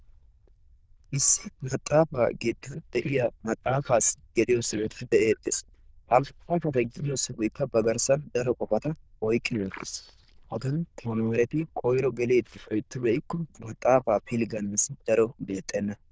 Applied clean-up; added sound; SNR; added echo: neural diffusion model UNIVERSE++.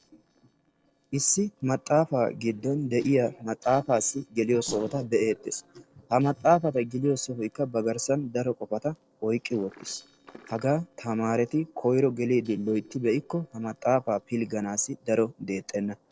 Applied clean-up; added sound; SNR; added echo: neural separator model SepFormer DNS4.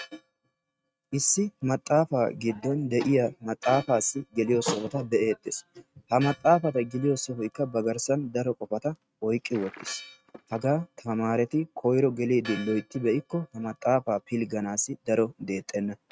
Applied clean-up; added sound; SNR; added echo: neural mask model RNNoise.